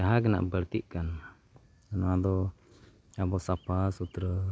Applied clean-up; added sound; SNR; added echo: none; none; none; none.